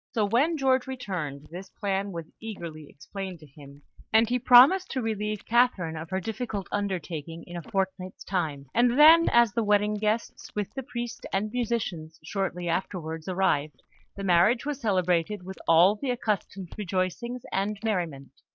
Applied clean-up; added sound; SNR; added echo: neural mask model DeepFilterNet 3.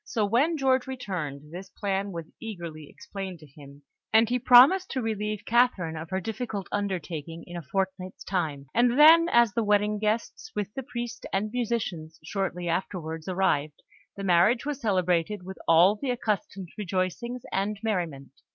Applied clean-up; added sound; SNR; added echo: none; none; none; none.